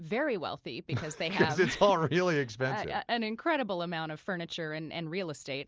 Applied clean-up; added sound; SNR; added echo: none; none; none; none.